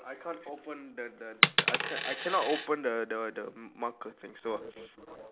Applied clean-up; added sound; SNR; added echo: none; Coin (dropping); -1 dB; none.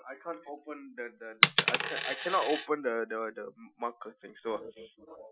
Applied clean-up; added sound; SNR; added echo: classical method Wiener filter.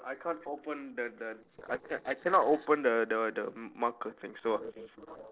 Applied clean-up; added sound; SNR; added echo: neural separator model SepFormer DNS4.